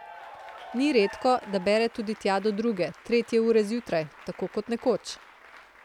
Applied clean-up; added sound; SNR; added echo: none; Applause / Cheering; 19 dB; none.